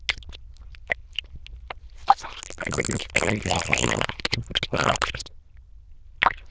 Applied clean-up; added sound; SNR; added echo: neural diffusion model UNIVERSE++.